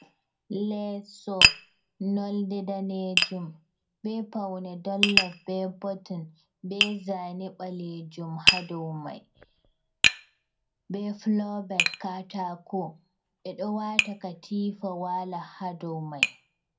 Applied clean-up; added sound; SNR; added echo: none; Tap; -2 dB; reverberation time 0.2 s.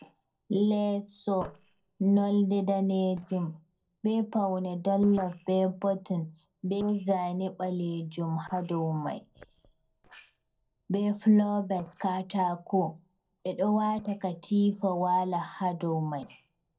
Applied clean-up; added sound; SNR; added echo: neural separator model SepFormer DNS4.